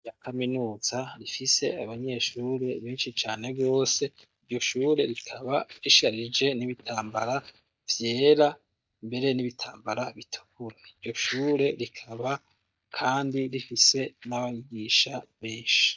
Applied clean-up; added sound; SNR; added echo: neural mask model DeepFilterNet 3.